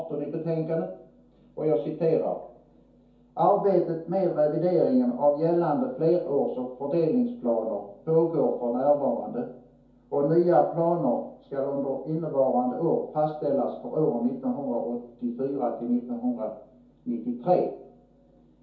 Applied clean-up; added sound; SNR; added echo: none; none; none; reverberation time 0.6 s.